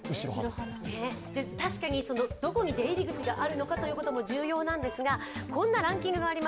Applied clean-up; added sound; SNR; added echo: none; none; none; none.